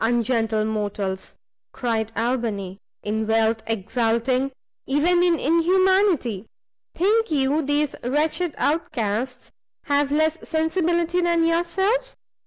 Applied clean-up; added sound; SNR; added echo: none; none; none; none.